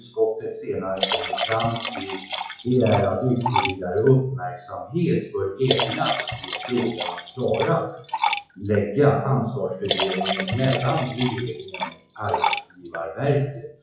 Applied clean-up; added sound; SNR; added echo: classical method WPE with log-MMSE.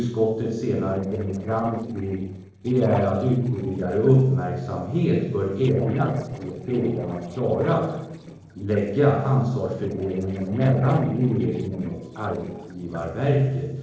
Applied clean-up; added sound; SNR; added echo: neural separator model SepFormer DNS4.